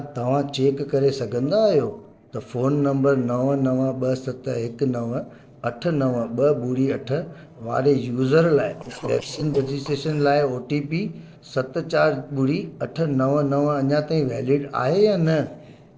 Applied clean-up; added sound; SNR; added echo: neural separator model SepFormer DNS4.